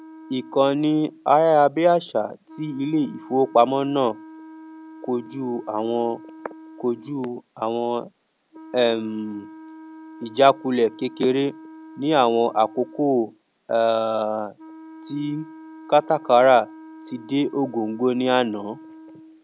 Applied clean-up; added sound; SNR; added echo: none; Wind instrument, woodwind instrument; 20 dB; none.